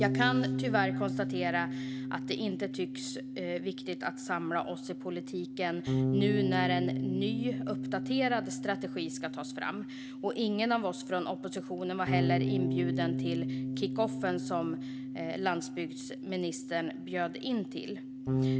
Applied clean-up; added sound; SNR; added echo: none; Bass guitar; 1 dB; none.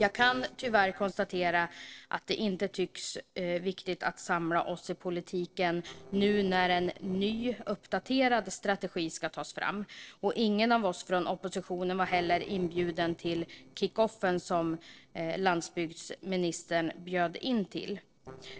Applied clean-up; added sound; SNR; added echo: neural separator model SepFormer DNS4.